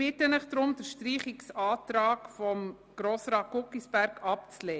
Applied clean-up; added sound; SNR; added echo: none; none; none; none.